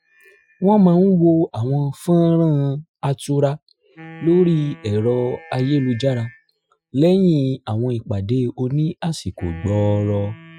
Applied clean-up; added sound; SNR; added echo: classical method Wiener filter.